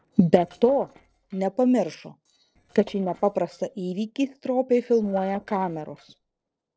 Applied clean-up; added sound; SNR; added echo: neural separator model SepFormer DNS4.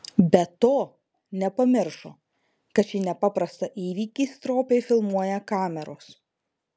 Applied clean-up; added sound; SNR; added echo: none; none; none; none.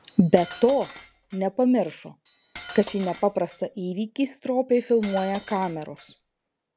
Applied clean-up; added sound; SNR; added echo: none; Cutlery, silverware; 16 dB; none.